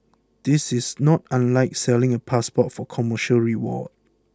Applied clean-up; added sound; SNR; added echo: none; none; none; none.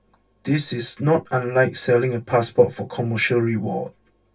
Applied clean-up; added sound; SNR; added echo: none; none; none; reverberation time 0.1 s.